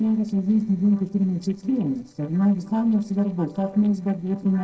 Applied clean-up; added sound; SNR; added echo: neural separator model SepFormer DNS4.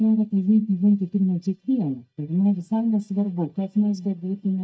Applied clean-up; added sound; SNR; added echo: neural mask model DeepFilterNet 3.